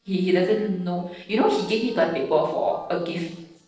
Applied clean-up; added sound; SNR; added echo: neural separator model SepFormer DNS4.